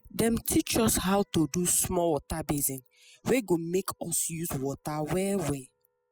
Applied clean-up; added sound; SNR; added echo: classical method spectral subtraction.